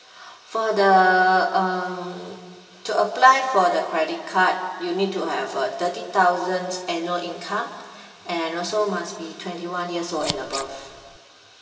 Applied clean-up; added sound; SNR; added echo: none; Scissors; 11 dB; reverberation time 2.3 s.